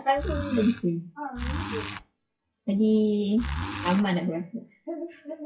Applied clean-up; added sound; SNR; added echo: classical method WPE with log-MMSE.